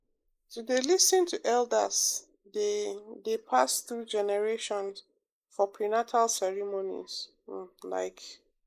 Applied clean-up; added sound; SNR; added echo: neural mask model Resemble Enhance denoiser.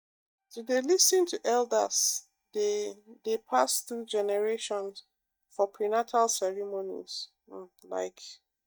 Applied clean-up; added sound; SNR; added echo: neural mask model DeepFilterNet 3.